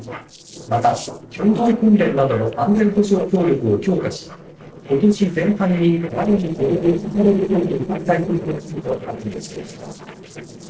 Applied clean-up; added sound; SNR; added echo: neural separator model SepFormer DNS4.